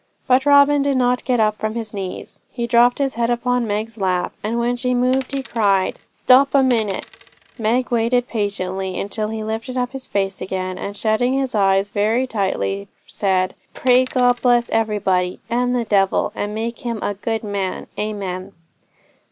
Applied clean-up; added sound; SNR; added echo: none; Coin (dropping); 18 dB; none.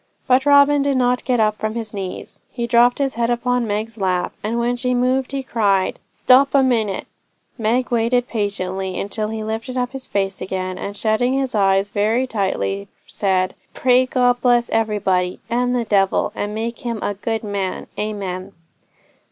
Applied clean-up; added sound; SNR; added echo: none; none; none; none.